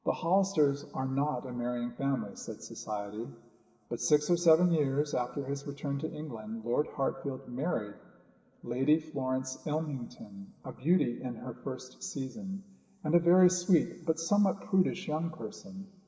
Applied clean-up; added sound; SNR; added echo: none; none; none; reverberation time 2.6 s.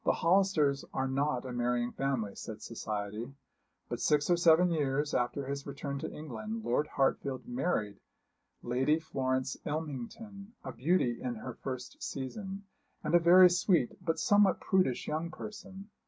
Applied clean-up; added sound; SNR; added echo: none; none; none; none.